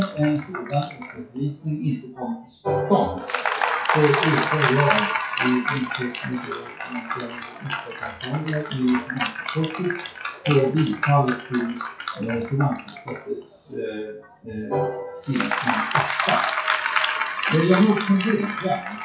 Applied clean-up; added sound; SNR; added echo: classical method WPE with log-MMSE.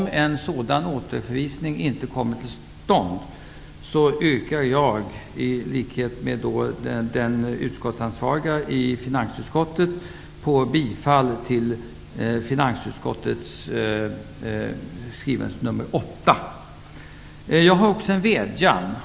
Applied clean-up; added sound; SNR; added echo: none; none; none; none.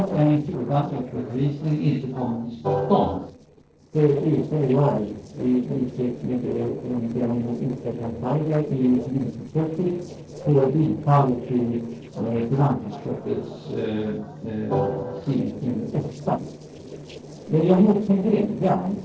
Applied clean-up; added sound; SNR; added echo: neural separator model SepFormer DNS4.